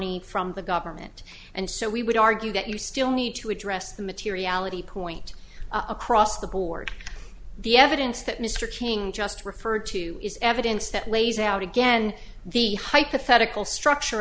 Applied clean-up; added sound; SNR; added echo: none; none; none; none.